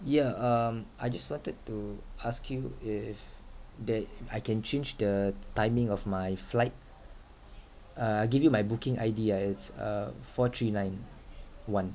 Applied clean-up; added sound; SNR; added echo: none; none; none; none.